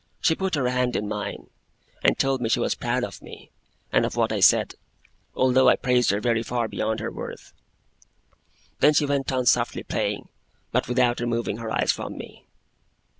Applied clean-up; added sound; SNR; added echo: none; none; none; none.